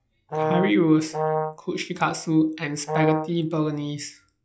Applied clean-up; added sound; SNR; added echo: classical method log-MMSE.